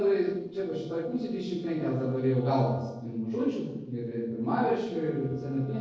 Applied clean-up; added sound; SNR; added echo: neural separator model SepFormer DNS4.